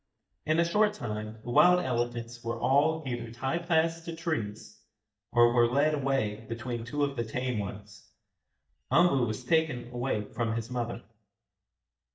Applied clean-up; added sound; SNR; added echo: neural mask model DeepFilterNet 3.